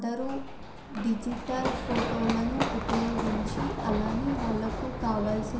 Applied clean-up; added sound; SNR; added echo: none; Run; 1 dB; reverberation time 0.7 s.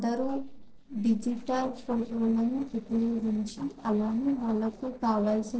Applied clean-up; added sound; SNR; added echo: neural separator model SepFormer DNS4.